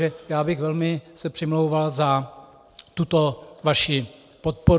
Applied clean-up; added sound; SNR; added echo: none; none; none; none.